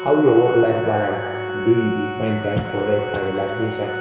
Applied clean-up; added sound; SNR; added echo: none; Organ; 9 dB; reverberation time 2.1 s.